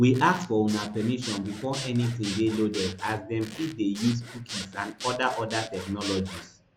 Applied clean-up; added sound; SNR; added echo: none; Zipper (clothing) / Sawing; 12 dB; none.